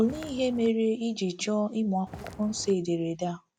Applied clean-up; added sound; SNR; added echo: none; Walk, footsteps; 16 dB; none.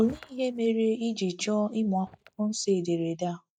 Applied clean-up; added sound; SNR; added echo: neural mask model DeepFilterNet 3.